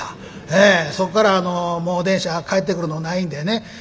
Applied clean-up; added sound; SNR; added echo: none; none; none; none.